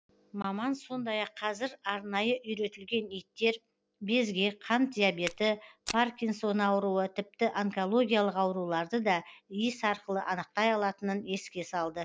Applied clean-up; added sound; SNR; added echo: none; Walk, footsteps; 13 dB; none.